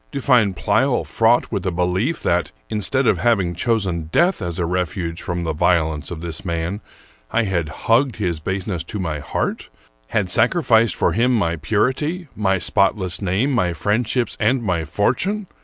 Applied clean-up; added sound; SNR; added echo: none; none; none; none.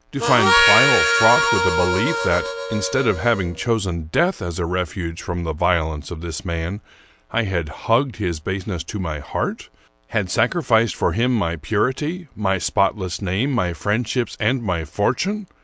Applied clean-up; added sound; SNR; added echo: none; Harmonica; -2 dB; none.